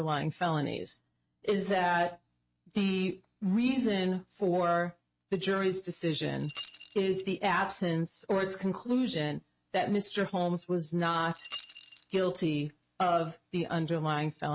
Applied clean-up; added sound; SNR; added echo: neural mask model RNNoise.